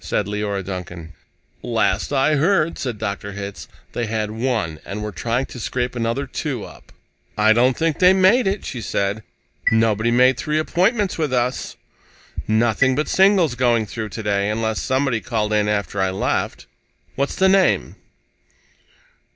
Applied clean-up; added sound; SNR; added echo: none; Chime; 11 dB; none.